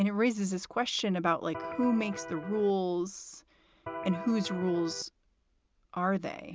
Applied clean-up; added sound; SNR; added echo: none; Electric guitar; 9 dB; none.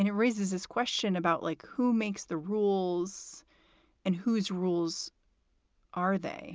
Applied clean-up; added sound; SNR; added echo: none; none; none; none.